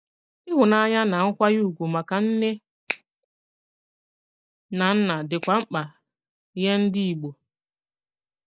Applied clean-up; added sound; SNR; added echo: neural mask model DeepFilterNet 3.